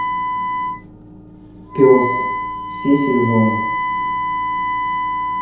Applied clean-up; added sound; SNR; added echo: none; Wind instrument, woodwind instrument; 2 dB; reverberation time 0.9 s.